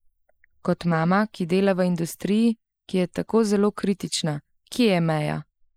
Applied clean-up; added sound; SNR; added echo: neural mask model Resemble Enhance denoiser.